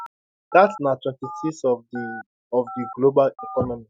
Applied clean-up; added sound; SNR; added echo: none; Telephone; 15 dB; none.